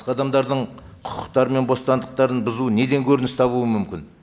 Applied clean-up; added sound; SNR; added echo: none; none; none; none.